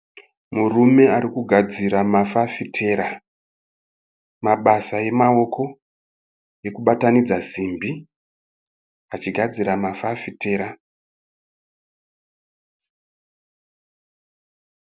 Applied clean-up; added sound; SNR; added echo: none; none; none; none.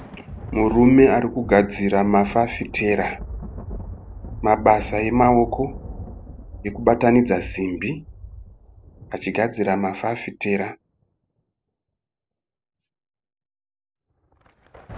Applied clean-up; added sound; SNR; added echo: none; Thunder; 15 dB; none.